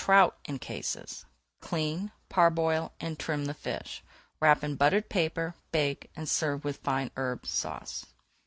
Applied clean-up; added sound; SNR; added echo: none; none; none; none.